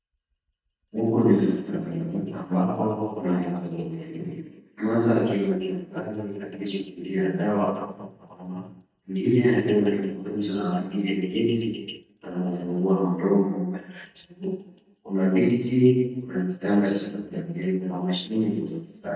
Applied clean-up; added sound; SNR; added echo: neural mask model DeepFilterNet 3.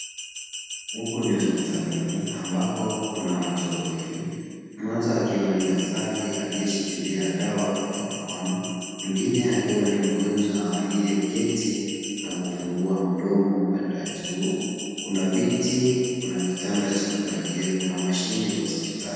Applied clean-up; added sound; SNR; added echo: none; Bell; 11 dB; reverberation time 2.1 s.